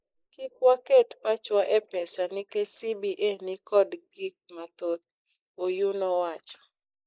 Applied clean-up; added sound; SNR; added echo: neural mask model Resemble Enhance denoiser.